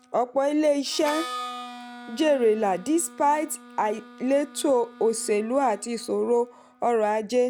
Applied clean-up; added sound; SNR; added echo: none; Harmonica; 17 dB; none.